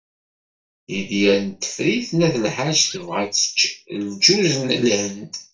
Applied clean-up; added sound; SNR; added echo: neural mask model DeepFilterNet 3.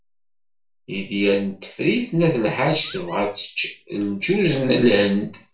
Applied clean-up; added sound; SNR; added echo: none; Squeak; 19 dB; reverberation time 0.3 s.